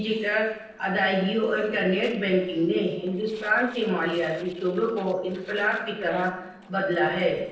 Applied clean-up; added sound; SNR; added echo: neural separator model SepFormer DNS4.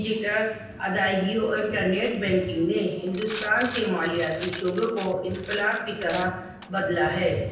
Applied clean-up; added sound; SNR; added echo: none; Coin (dropping); 14 dB; reverberation time 0.9 s.